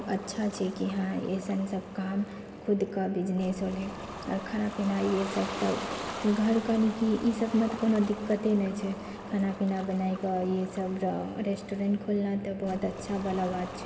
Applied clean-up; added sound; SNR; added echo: none; Ocean; 13 dB; reverberation time 2.1 s.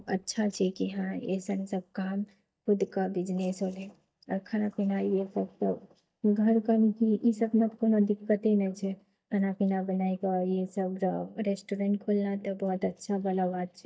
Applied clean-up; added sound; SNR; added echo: neural mask model DeepFilterNet 3.